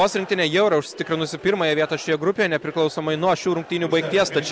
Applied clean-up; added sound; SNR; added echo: none; none; none; none.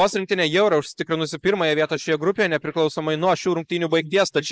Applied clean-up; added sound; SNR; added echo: neural mask model Resemble Enhance denoiser.